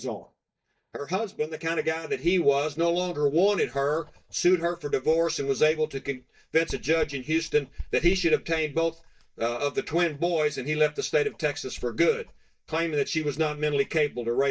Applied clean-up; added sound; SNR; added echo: neural mask model DeepFilterNet 3.